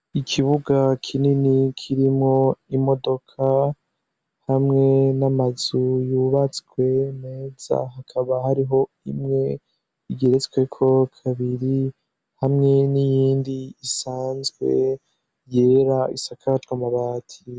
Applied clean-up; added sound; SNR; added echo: none; none; none; none.